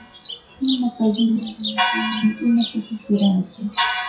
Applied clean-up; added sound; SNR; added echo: classical method WPE with log-MMSE.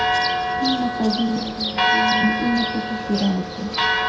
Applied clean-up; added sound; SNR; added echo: none; Church bell; -2 dB; reverberation time 0.6 s.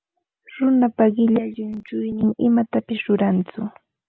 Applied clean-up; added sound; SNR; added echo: none; none; none; none.